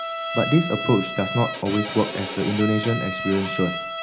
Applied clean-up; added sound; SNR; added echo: none; Bowed string instrument; 6 dB; reverberation time 0.4 s.